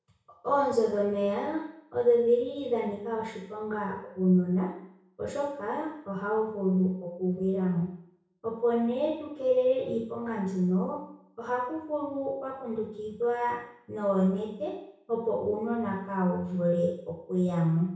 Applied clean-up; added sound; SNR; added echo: none; none; none; reverberation time 0.6 s.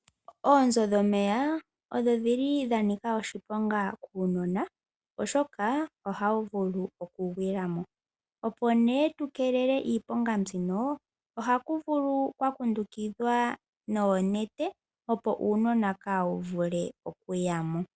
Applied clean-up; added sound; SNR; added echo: none; none; none; none.